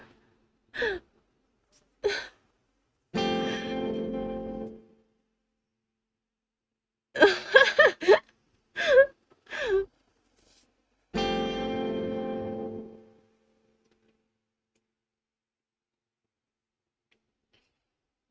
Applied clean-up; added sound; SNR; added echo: neural mask model RNNoise.